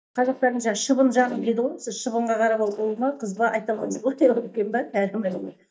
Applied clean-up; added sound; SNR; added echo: neural mask model DeepFilterNet 3.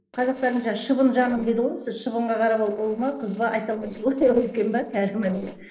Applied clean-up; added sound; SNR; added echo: neural separator model SepFormer DNS4.